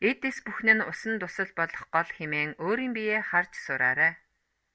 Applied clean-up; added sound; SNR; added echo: none; none; none; none.